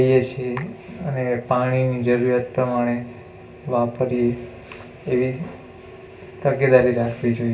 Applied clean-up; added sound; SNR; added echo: none; none; none; reverberation time 0.3 s.